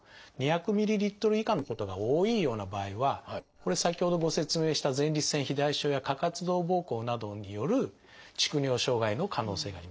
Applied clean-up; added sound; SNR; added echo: neural separator model SepFormer DNS4.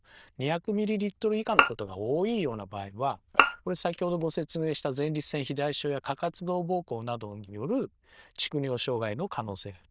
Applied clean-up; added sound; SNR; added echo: neural diffusion model UNIVERSE++.